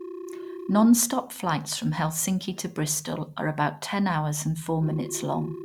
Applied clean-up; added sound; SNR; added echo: none; Telephone; 16 dB; none.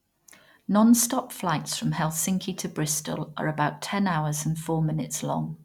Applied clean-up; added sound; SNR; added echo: none; none; none; none.